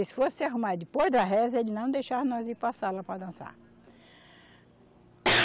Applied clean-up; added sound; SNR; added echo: none; none; none; none.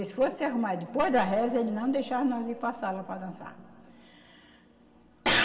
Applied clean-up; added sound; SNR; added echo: none; none; none; reverberation time 2.2 s.